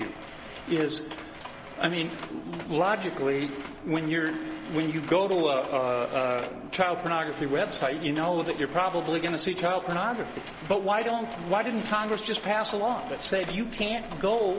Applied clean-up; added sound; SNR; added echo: none; Mechanisms; 14 dB; none.